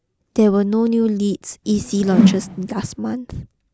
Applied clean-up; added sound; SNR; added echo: none; Whoosh, swoosh, swish; -1 dB; none.